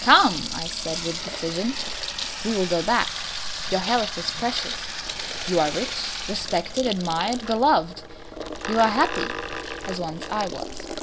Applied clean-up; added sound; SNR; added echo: none; Sink (filling or washing) / Water tap, faucet; 7 dB; none.